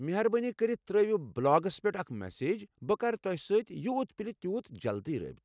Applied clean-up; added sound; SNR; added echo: none; none; none; none.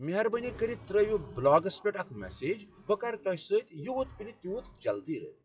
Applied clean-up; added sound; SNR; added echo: classical method WPE with log-MMSE.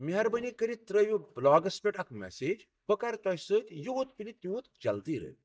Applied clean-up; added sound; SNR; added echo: neural mask model DeepFilterNet 3.